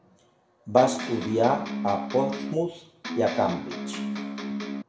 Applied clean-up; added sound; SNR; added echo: none; Electric guitar; 5 dB; reverberation time 0.5 s.